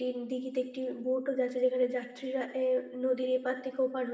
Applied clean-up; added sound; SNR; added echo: none; none; none; reverberation time 1.4 s.